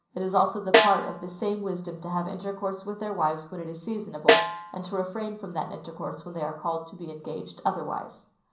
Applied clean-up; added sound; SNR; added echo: none; Snare drum; -3 dB; reverberation time 0.6 s.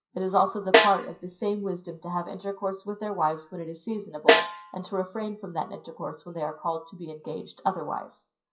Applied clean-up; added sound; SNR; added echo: classical method WPE with log-MMSE.